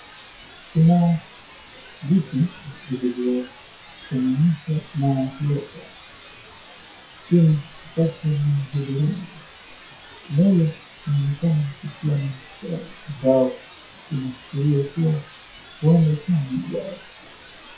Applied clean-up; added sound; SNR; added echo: classical method WPE with log-MMSE.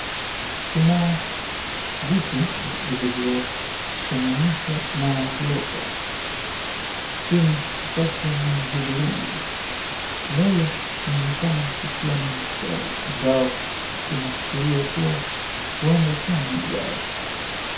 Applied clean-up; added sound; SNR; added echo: none; Water; 1 dB; reverberation time 0.6 s.